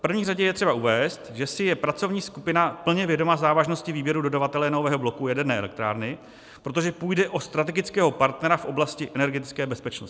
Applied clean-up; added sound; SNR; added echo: none; none; none; none.